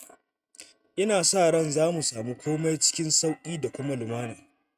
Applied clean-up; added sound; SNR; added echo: neural mask model RNNoise.